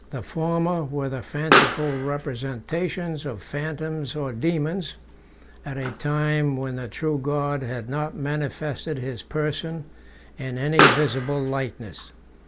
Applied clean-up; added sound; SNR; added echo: none; Explosion; 3 dB; none.